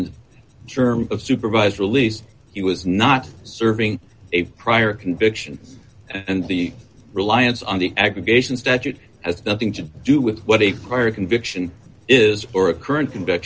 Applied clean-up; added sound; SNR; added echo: none; none; none; none.